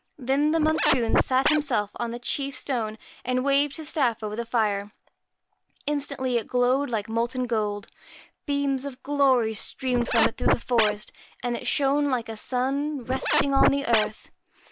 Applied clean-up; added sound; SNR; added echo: none; Scratching (performance technique); -1 dB; none.